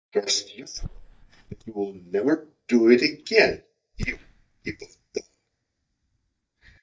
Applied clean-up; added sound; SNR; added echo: neural mask model DeepFilterNet 3.